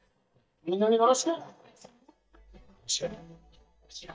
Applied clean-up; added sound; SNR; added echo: neural mask model DeepFilterNet 3.